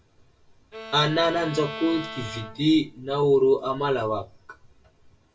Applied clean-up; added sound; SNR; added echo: none; Bowed string instrument; 14 dB; reverberation time 0.2 s.